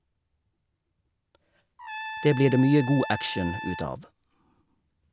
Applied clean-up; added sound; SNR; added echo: none; Trumpet; 9 dB; none.